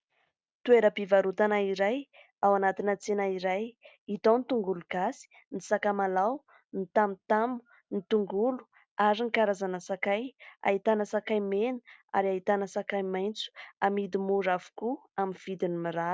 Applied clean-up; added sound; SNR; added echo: none; none; none; none.